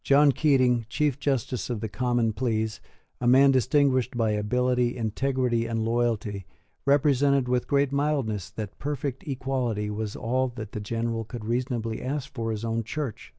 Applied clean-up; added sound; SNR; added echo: none; none; none; none.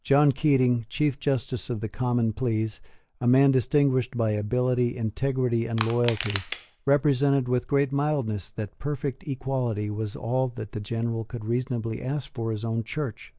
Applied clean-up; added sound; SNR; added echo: none; Crushing; 8 dB; none.